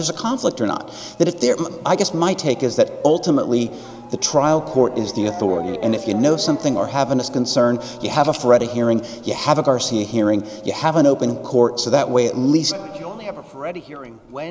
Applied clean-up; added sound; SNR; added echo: none; Motor vehicle (road) / Siren; 19 dB; none.